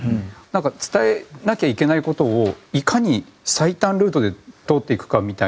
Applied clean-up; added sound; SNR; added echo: none; none; none; none.